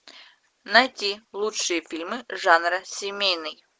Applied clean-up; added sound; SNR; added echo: none; none; none; none.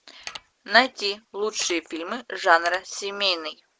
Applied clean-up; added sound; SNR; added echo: none; Mechanisms; 14 dB; none.